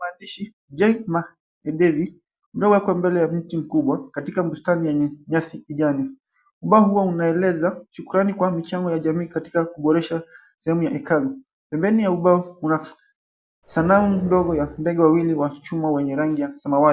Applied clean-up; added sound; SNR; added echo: none; Growling; 14 dB; none.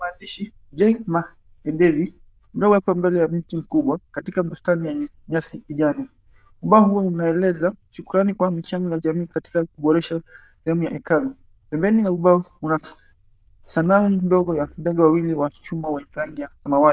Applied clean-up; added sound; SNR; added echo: neural diffusion model UNIVERSE++.